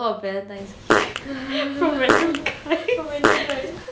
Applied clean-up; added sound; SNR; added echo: none; Fart; -1 dB; none.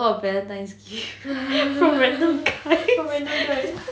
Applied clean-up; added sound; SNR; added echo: none; none; none; none.